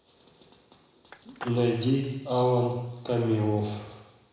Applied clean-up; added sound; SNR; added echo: none; Skateboard; 17 dB; reverberation time 1.0 s.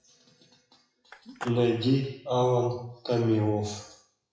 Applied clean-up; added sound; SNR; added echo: classical method WPE with log-MMSE.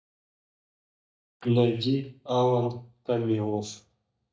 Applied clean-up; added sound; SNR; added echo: neural mask model DeepFilterNet 3.